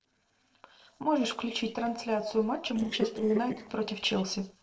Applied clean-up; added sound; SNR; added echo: neural separator model SepFormer DNS4.